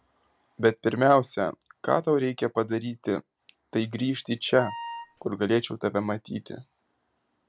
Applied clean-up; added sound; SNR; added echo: none; Wind instrument, woodwind instrument; 12 dB; none.